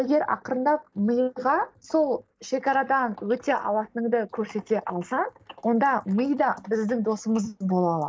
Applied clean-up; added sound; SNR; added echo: neural mask model Resemble Enhance denoiser.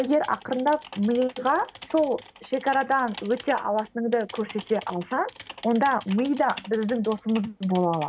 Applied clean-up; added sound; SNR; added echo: none; Typing; 19 dB; none.